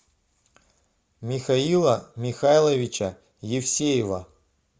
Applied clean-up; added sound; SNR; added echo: none; none; none; none.